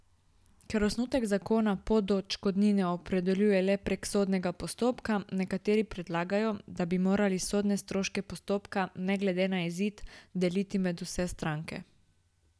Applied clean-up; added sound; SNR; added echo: none; none; none; none.